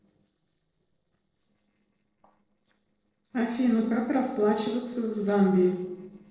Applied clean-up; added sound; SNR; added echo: neural separator model SepFormer DNS4.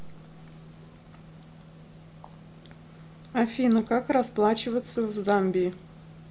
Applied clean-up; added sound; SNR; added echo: none; none; none; none.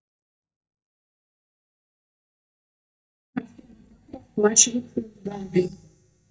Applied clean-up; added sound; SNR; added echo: neural mask model DeepFilterNet 3.